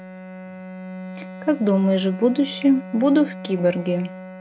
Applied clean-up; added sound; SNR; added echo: none; Bowed string instrument; 14 dB; none.